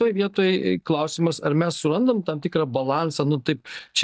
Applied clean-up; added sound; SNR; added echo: neural mask model DeepFilterNet 3.